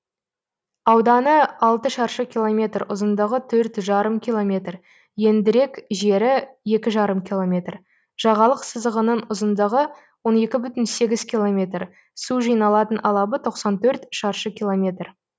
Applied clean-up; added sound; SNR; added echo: none; none; none; none.